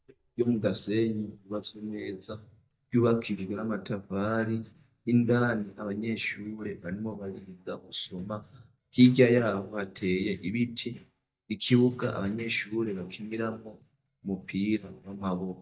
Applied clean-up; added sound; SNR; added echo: neural mask model DeepFilterNet 3.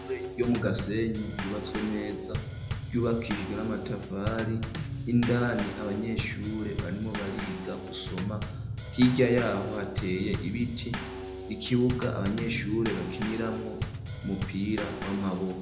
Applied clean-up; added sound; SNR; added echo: none; Bass drum / Snare drum / Drum kit; 5 dB; reverberation time 0.8 s.